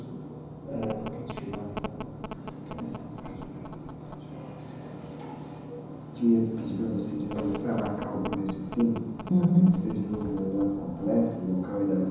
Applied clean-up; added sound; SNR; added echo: none; Telephone; 13 dB; reverberation time 1.0 s.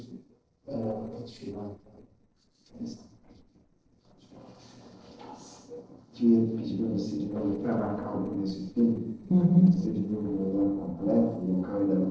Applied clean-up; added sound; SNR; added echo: neural separator model SepFormer DNS4.